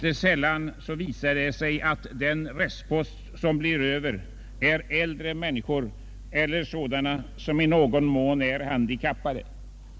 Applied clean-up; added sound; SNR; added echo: none; none; none; none.